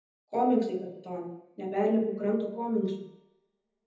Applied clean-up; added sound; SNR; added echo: none; none; none; reverberation time 1.0 s.